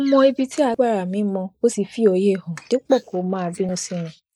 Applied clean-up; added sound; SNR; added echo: neural mask model Resemble Enhance denoiser.